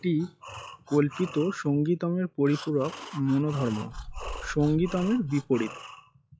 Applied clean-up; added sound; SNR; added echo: classical method log-MMSE.